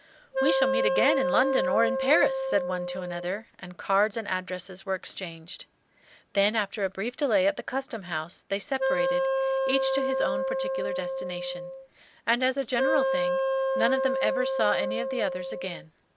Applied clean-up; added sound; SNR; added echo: none; Wind instrument, woodwind instrument; -2 dB; none.